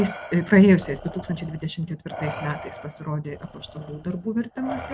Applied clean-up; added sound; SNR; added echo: none; Respiratory sounds; 14 dB; none.